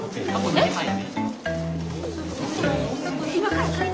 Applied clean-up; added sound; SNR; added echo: none; none; none; none.